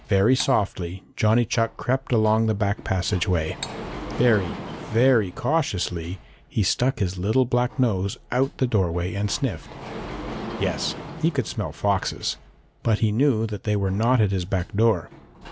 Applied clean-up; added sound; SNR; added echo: none; Sliding door + Cutlery, silverware; 15 dB; none.